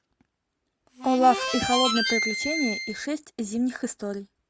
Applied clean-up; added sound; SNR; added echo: none; Harmonica; 2 dB; none.